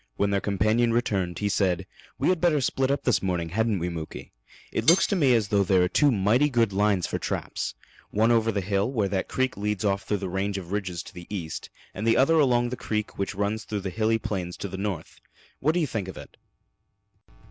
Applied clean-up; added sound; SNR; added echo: none; Cutlery, silverware; 8 dB; none.